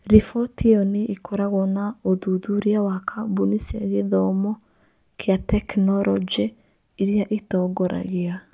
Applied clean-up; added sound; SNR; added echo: none; none; none; none.